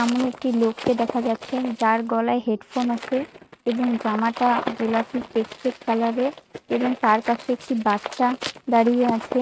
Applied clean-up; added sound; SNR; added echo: neural mask model RNNoise.